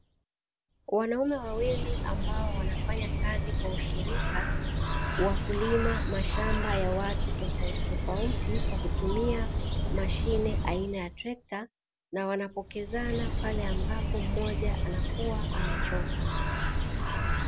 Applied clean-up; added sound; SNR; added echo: none; Bird; -5 dB; none.